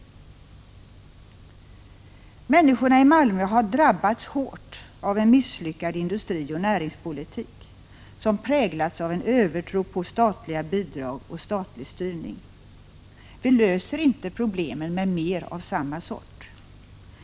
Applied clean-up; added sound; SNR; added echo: none; none; none; none.